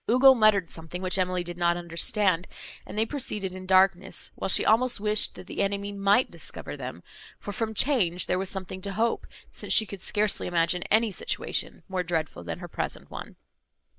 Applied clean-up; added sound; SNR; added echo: neural mask model Resemble Enhance denoiser.